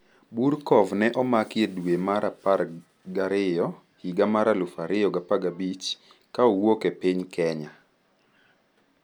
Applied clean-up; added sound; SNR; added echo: none; none; none; none.